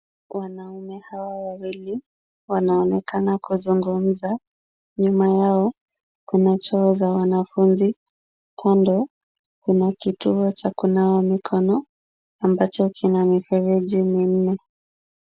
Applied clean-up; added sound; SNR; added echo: none; none; none; none.